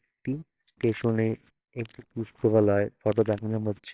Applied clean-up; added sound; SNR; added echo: neural separator model SepFormer WHAMR!.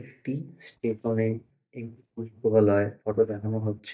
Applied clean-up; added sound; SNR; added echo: neural mask model DeepFilterNet 3.